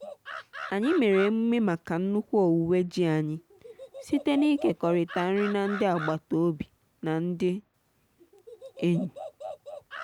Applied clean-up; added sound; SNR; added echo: none; Animal; 15 dB; none.